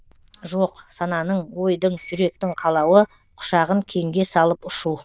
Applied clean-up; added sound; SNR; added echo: neural diffusion model UNIVERSE++.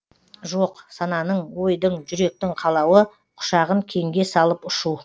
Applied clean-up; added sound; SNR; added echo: neural separator model SepFormer DNS4.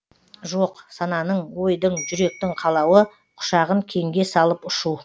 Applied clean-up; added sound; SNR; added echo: none; Bell; 17 dB; none.